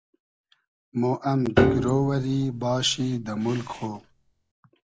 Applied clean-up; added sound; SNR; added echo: none; Piano; 1 dB; none.